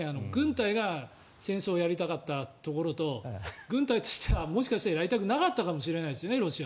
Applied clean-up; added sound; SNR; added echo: none; none; none; none.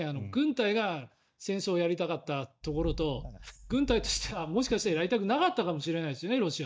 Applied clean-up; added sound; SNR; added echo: neural mask model DeepFilterNet 3.